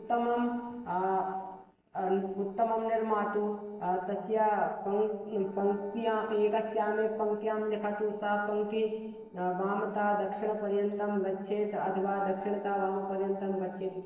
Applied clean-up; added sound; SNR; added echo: neural separator model SepFormer DNS4.